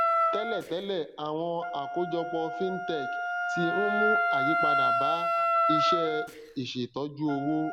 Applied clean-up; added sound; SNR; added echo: none; Wind instrument, woodwind instrument; -3 dB; none.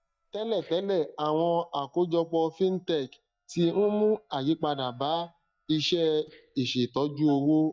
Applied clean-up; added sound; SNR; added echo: neural mask model DeepFilterNet 3.